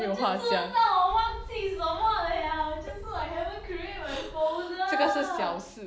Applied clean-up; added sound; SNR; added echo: none; Gull, seagull / Wind; 13 dB; none.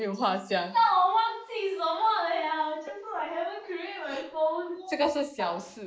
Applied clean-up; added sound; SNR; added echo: neural mask model Resemble Enhance denoiser.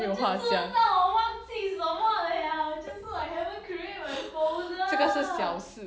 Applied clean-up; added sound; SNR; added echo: none; none; none; none.